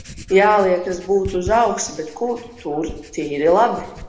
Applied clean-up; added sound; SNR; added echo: none; Writing; 17 dB; reverberation time 0.8 s.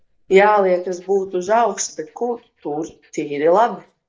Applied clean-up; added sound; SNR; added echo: neural mask model DeepFilterNet 3.